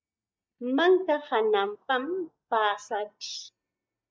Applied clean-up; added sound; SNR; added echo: neural mask model DeepFilterNet 3.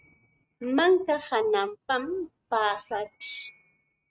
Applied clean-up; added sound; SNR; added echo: neural mask model RNNoise.